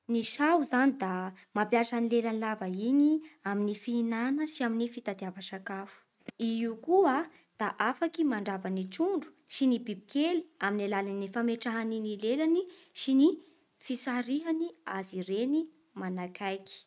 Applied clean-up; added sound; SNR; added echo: none; none; none; none.